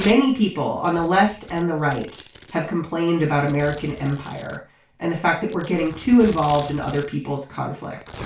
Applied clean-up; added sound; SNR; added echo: none; Domestic sounds, home sounds; 16 dB; reverberation time 0.3 s.